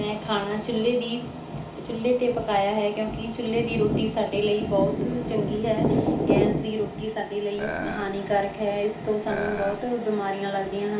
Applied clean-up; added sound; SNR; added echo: none; Burping, eructation; 7 dB; reverberation time 0.4 s.